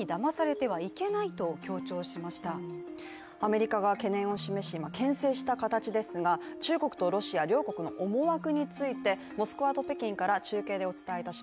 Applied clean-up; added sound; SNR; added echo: none; none; none; none.